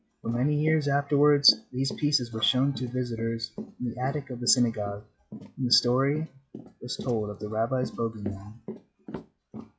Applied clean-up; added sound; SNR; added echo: classical method log-MMSE.